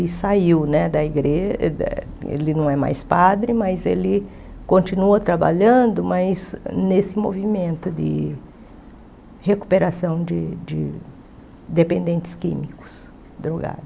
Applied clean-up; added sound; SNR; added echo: none; none; none; none.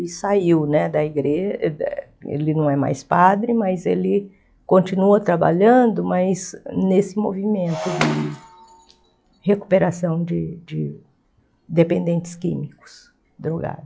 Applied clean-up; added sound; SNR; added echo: classical method log-MMSE.